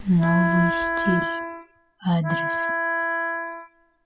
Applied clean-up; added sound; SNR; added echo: classical method spectral subtraction.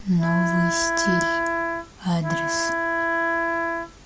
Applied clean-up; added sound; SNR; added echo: none; Wind instrument, woodwind instrument; -2 dB; none.